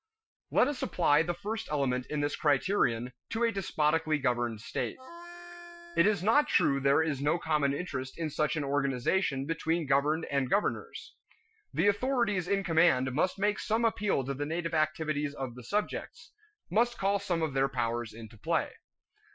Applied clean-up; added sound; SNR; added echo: classical method Wiener filter.